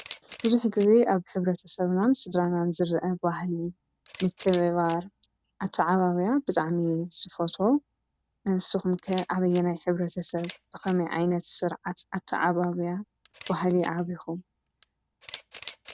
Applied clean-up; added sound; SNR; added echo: none; Camera; 19 dB; none.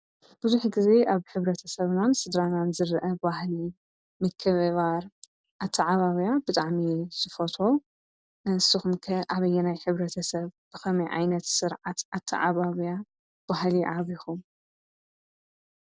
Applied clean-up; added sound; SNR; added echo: none; none; none; none.